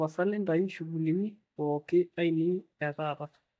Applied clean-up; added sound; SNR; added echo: neural mask model DeepFilterNet 3.